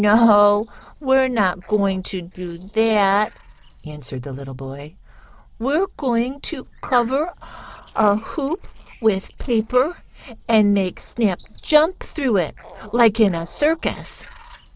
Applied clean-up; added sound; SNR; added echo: neural separator model SepFormer DNS4.